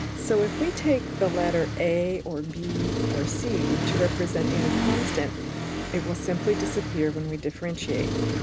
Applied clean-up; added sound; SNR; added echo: none; Accelerating, revving, vroom; 1 dB; none.